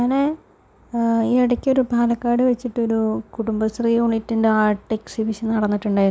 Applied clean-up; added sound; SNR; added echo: none; none; none; none.